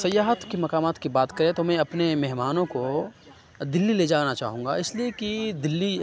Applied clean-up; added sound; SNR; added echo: none; none; none; none.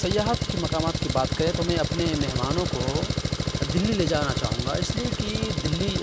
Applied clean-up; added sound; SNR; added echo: none; Engine; -1 dB; none.